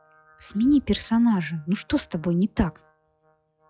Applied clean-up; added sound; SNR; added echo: classical method log-MMSE.